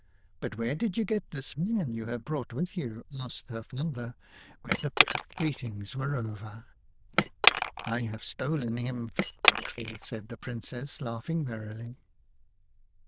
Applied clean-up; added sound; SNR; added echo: neural diffusion model UNIVERSE++.